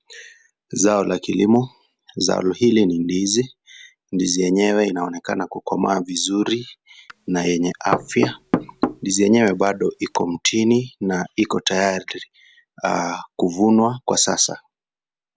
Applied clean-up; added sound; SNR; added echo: none; Knock / Wood; 7 dB; none.